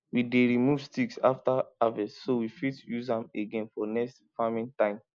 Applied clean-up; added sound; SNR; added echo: neural mask model Resemble Enhance denoiser.